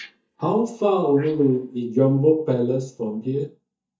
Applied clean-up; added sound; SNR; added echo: neural mask model DeepFilterNet 3.